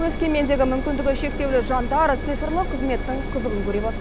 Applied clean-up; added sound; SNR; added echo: none; Engine; 3 dB; none.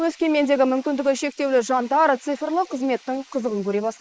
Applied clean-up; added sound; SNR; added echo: neural mask model Resemble Enhance denoiser.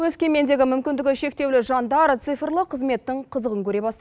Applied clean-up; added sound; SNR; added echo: none; none; none; none.